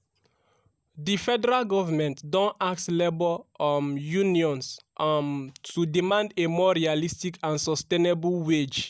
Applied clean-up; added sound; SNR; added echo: none; none; none; none.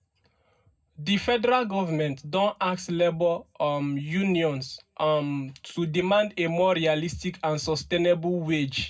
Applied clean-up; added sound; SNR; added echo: none; none; none; reverberation time 0.3 s.